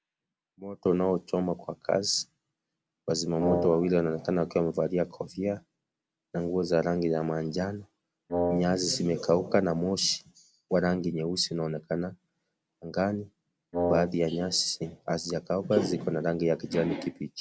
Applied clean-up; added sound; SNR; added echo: none; Wind instrument, woodwind instrument; 1 dB; none.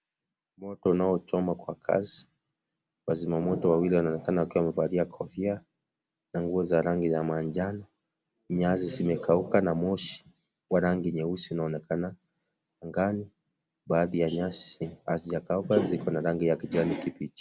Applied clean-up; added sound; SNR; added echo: none; none; none; none.